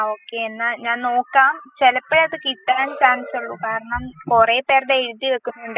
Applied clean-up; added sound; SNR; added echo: classical method spectral subtraction.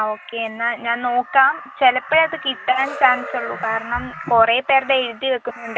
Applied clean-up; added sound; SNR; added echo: none; Crow; 15 dB; none.